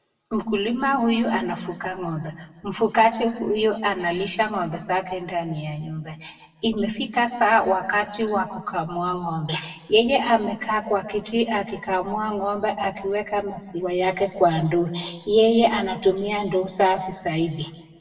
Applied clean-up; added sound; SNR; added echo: none; none; none; reverberation time 1.0 s.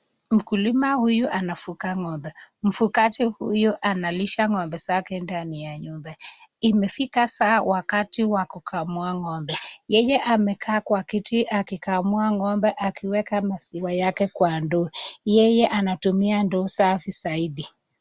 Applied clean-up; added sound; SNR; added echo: none; none; none; none.